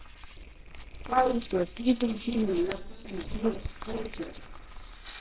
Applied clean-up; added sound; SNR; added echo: neural separator model SepFormer WHAMR!.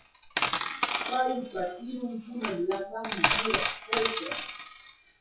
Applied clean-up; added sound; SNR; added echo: classical method WPE with log-MMSE.